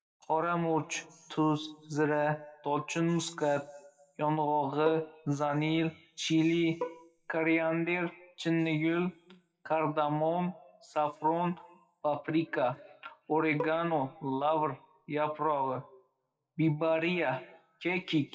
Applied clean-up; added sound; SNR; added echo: classical method WPE with log-MMSE.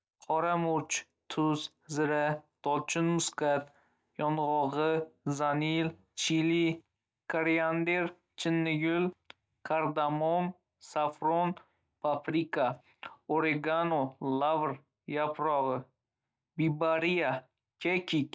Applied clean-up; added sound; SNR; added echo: none; none; none; none.